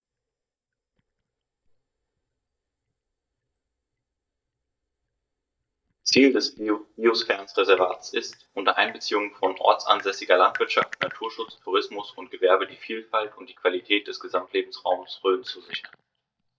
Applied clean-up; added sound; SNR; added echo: neural mask model DeepFilterNet 3.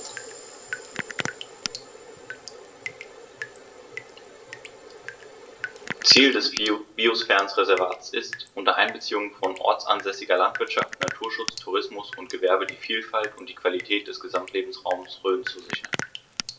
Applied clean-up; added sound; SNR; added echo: none; Drip; 12 dB; reverberation time 0.2 s.